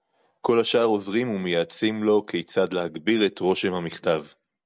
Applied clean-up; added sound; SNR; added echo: none; none; none; none.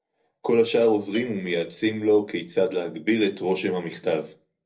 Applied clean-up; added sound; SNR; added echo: neural separator model SepFormer DNS4.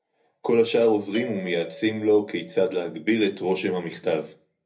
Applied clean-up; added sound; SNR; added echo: none; Doorbell; 18 dB; reverberation time 0.3 s.